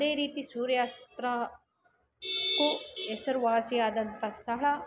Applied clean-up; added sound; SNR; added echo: none; none; none; none.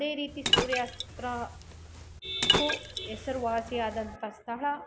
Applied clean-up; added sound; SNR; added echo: none; Liquid; -1 dB; none.